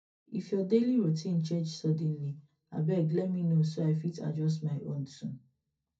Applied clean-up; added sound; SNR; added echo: none; none; none; reverberation time 0.3 s.